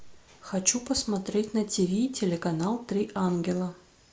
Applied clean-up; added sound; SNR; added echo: none; none; none; none.